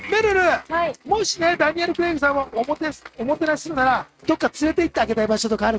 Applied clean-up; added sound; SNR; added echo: neural mask model RNNoise.